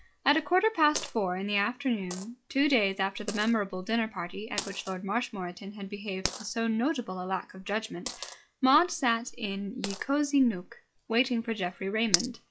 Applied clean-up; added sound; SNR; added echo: classical method log-MMSE.